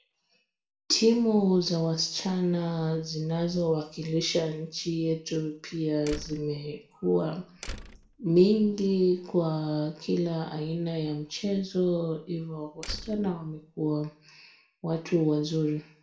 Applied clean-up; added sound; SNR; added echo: none; Slam; 14 dB; reverberation time 0.4 s.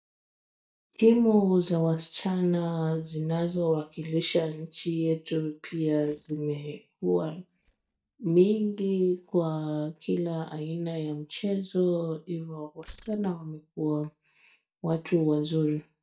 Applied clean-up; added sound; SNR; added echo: neural mask model DeepFilterNet 3.